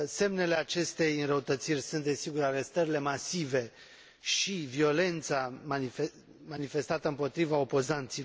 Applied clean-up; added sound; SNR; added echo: none; none; none; none.